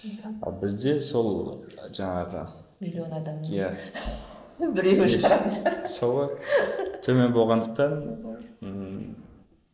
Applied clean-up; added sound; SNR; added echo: neural mask model Resemble Enhance denoiser.